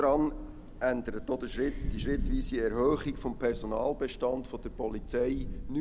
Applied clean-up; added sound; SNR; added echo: none; Thunder; 6 dB; none.